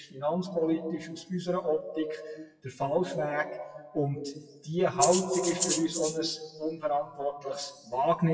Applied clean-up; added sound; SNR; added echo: classical method WPE with log-MMSE.